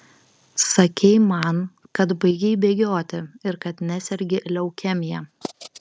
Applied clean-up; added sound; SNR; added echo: none; none; none; none.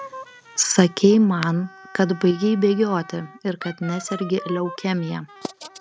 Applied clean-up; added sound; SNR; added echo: none; Wind instrument, woodwind instrument; 18 dB; none.